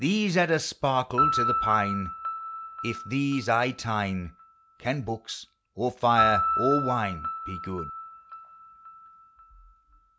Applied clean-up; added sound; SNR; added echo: none; Piano; 3 dB; none.